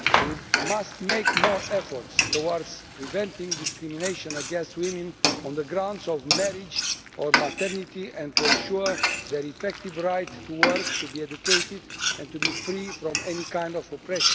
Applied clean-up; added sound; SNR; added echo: none; Frying (food); -2 dB; none.